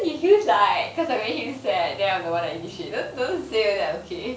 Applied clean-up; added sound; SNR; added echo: none; none; none; none.